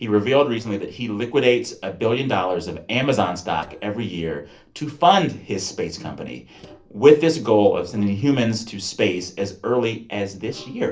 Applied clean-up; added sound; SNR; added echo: neural separator model SepFormer DNS4.